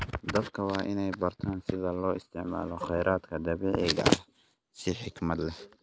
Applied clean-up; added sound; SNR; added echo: none; none; none; none.